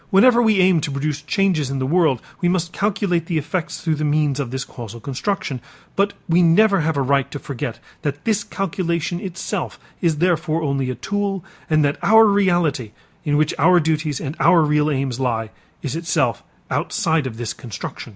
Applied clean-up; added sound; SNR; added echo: none; none; none; none.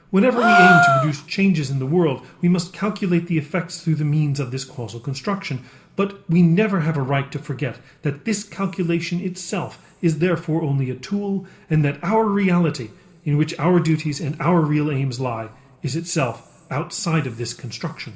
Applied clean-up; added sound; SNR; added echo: none; Gasp; -2 dB; reverberation time 1.9 s.